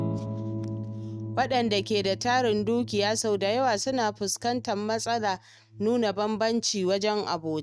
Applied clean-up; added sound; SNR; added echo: neural mask model RNNoise.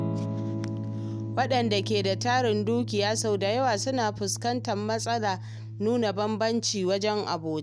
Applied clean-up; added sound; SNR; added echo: none; Electric guitar / Strum; 7 dB; none.